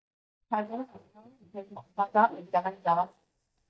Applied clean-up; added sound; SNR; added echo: neural mask model DeepFilterNet 3.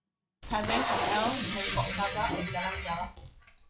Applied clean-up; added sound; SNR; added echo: classical method log-MMSE.